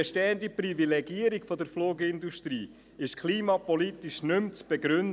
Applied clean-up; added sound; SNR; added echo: none; none; none; none.